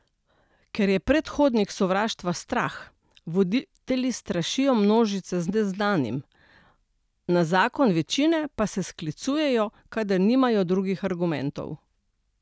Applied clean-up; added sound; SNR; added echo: none; none; none; none.